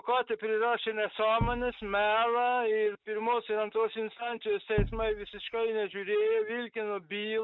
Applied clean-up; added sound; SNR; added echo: neural mask model RNNoise.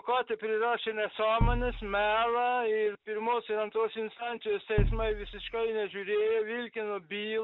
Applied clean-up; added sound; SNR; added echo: none; Bass drum; 1 dB; none.